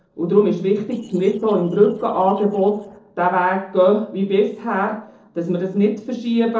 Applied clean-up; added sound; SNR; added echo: neural separator model SepFormer DNS4.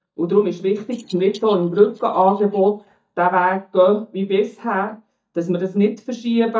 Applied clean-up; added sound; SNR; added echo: neural mask model DeepFilterNet 3.